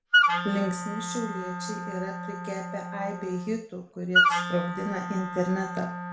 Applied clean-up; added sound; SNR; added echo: none; Wind instrument, woodwind instrument; -4 dB; reverberation time 0.4 s.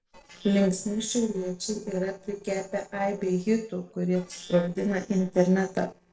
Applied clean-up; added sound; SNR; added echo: neural separator model SepFormer DNS4.